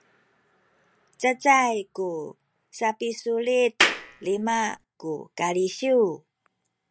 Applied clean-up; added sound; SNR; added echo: none; Clapping; 0 dB; none.